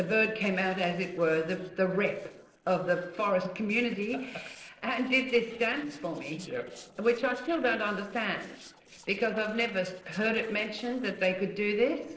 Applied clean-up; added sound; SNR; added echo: neural separator model SepFormer DNS4.